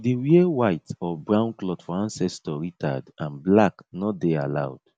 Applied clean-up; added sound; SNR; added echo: none; none; none; none.